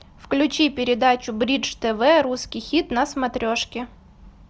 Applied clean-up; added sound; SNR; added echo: none; none; none; none.